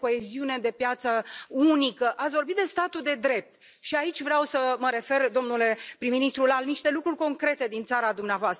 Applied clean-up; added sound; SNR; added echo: none; none; none; none.